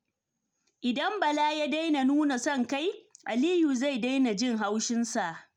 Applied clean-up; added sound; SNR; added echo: none; none; none; none.